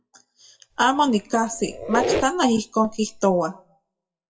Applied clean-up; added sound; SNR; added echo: classical method WPE with log-MMSE.